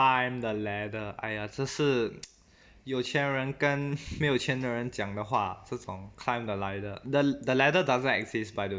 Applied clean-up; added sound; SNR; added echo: none; none; none; none.